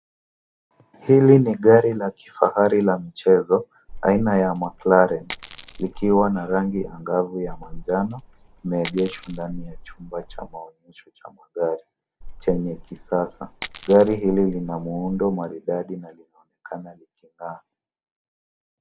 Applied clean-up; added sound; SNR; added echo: none; Coin (dropping); 14 dB; none.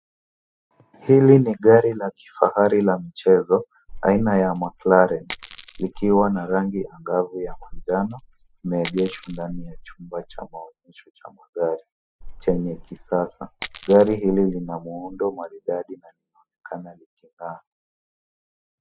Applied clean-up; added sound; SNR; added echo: classical method spectral subtraction.